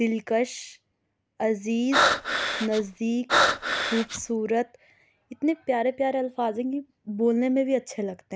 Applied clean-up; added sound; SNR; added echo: none; Breathing; -2 dB; none.